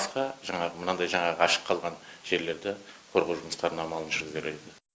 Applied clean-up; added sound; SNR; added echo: none; none; none; none.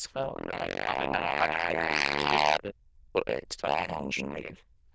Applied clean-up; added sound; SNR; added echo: neural diffusion model UNIVERSE++.